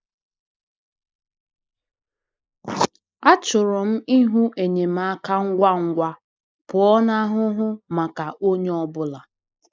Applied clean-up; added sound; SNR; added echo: neural mask model Resemble Enhance denoiser.